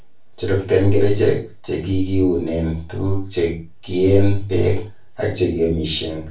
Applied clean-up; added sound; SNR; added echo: none; none; none; reverberation time 0.3 s.